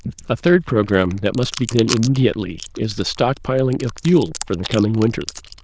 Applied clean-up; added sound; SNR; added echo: neural diffusion model UNIVERSE++.